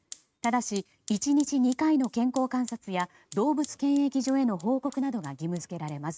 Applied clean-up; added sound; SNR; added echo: neural mask model RNNoise.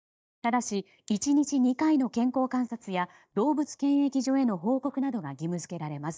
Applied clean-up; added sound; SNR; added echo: neural mask model DeepFilterNet 3.